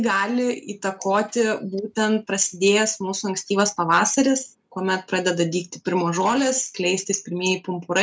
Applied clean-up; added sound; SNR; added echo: none; none; none; none.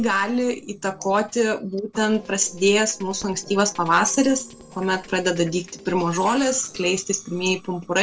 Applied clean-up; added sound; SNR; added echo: neural separator model SepFormer DNS4.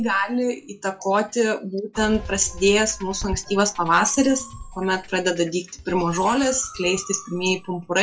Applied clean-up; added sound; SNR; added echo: classical method log-MMSE.